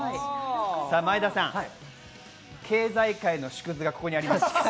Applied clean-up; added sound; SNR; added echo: none; none; none; none.